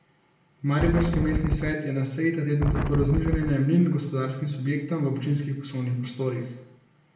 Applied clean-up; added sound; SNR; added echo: none; Wind; 1 dB; reverberation time 0.6 s.